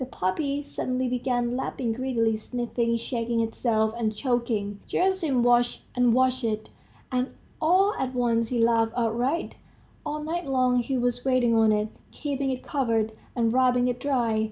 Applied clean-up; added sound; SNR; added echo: none; none; none; none.